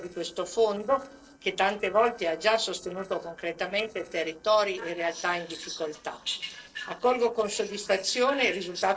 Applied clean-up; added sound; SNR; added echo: neural separator model SepFormer DNS4.